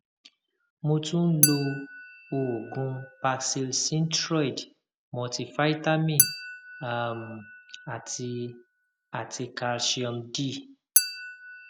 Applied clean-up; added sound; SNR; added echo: none; Chink, clink; 4 dB; none.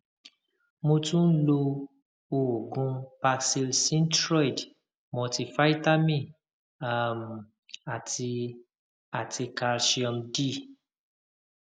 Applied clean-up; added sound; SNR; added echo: none; none; none; none.